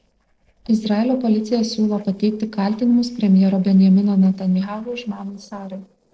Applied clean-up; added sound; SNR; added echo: neural separator model SepFormer DNS4.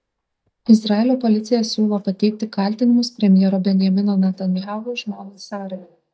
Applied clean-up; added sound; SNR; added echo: neural mask model DeepFilterNet 3.